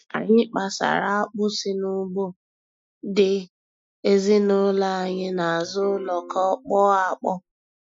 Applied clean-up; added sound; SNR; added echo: classical method Wiener filter.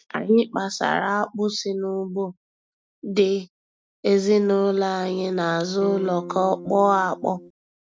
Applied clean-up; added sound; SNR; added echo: none; Electric guitar / Strum; 13 dB; none.